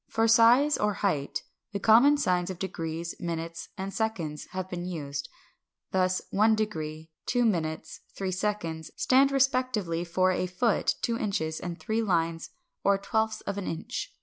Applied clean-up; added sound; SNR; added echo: none; none; none; none.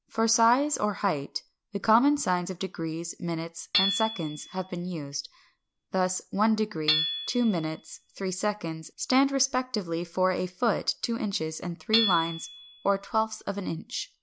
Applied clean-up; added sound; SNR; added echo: none; Hammer / Chink, clink; 7 dB; none.